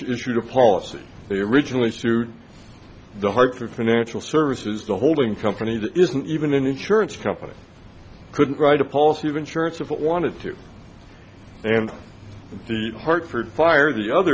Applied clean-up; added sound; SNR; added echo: none; none; none; none.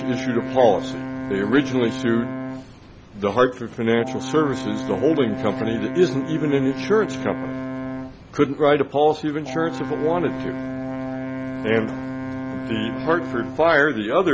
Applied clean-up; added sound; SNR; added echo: none; Brass instrument; 8 dB; none.